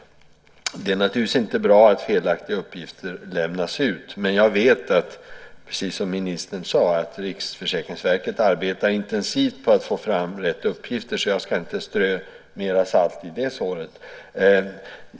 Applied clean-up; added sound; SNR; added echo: none; none; none; none.